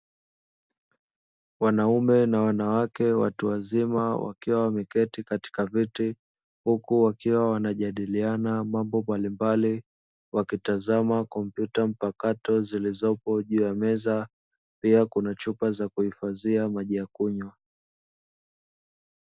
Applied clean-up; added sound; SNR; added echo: none; none; none; none.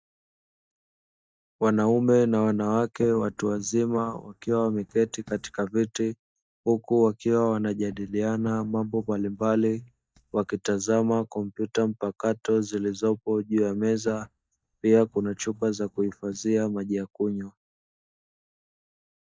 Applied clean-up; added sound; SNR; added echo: neural mask model DeepFilterNet 3.